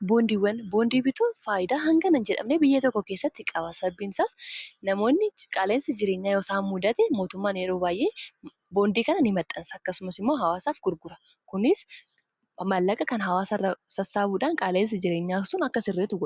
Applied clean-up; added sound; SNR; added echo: none; none; none; none.